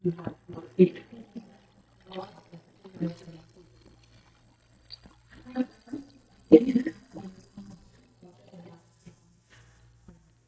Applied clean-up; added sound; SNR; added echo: neural mask model DeepFilterNet 3.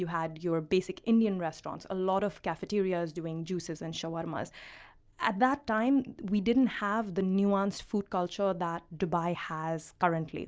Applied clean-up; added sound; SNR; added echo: none; none; none; none.